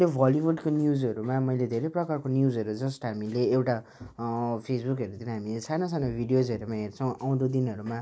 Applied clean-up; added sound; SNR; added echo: none; none; none; none.